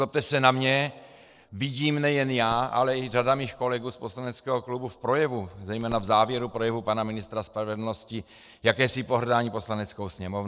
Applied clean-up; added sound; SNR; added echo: neural separator model SepFormer DNS4.